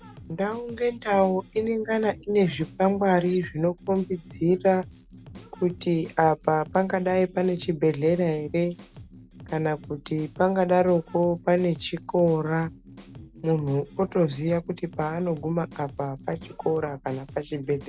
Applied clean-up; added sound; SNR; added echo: none; Drum kit; 20 dB; none.